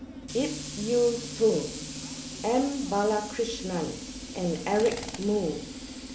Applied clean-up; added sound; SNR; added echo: none; Tools; 10 dB; none.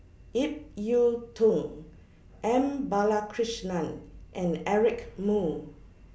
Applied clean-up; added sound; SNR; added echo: none; none; none; none.